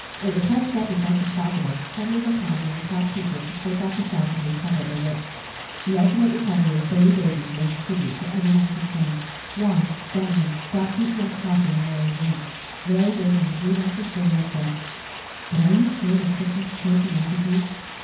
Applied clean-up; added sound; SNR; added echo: none; Rain; 13 dB; reverberation time 0.9 s.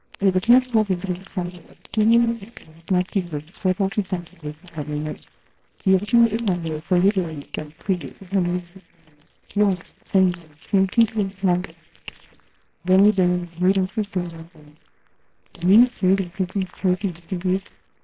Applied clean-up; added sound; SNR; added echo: neural separator model SepFormer WHAMR!.